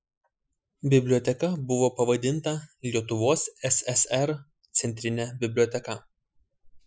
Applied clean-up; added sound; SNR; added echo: classical method Wiener filter.